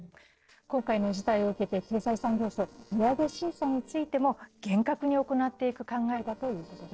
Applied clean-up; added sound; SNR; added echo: neural separator model SepFormer DNS4.